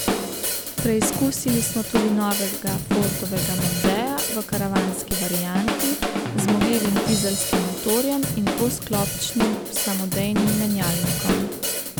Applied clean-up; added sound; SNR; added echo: none; Drum / Drum kit; 0 dB; none.